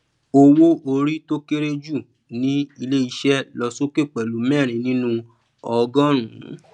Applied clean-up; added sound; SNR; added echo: none; none; none; none.